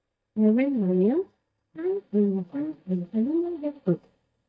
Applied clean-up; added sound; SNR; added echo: neural mask model DeepFilterNet 3.